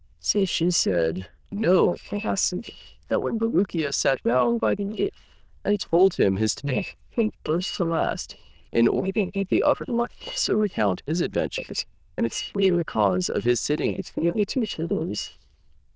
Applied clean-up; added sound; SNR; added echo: neural diffusion model UNIVERSE++.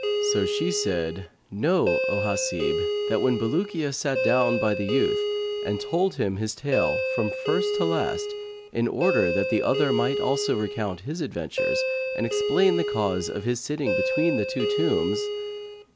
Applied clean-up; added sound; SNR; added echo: none; Doorbell; 1 dB; none.